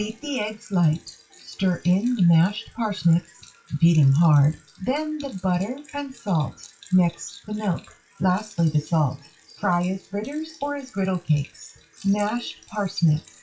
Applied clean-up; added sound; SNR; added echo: classical method WPE with log-MMSE.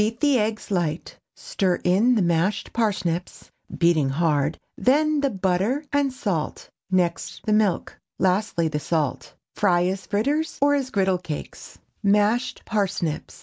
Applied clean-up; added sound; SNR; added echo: none; none; none; none.